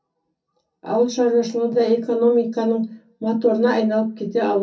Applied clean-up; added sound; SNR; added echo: none; none; none; reverberation time 0.3 s.